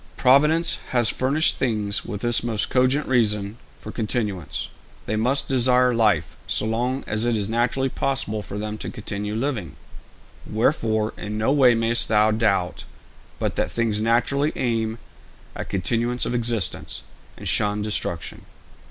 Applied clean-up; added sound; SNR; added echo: none; none; none; none.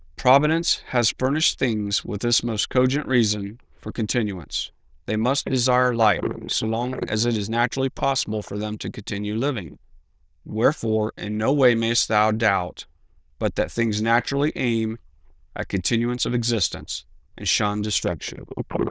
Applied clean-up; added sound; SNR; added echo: neural diffusion model UNIVERSE++.